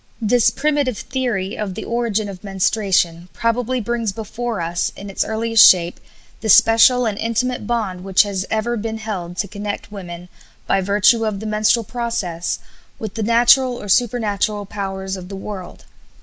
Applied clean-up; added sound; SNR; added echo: none; none; none; none.